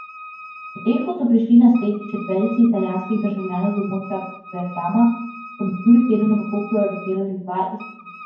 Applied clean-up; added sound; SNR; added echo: none; Wind instrument, woodwind instrument; 18 dB; reverberation time 0.9 s.